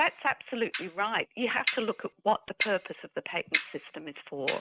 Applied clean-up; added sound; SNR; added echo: none; Clock; 6 dB; none.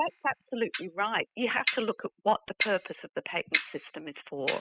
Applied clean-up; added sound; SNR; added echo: classical method spectral subtraction.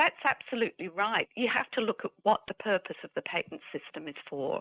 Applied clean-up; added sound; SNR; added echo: none; none; none; none.